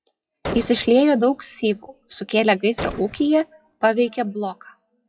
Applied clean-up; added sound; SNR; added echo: classical method WPE with log-MMSE.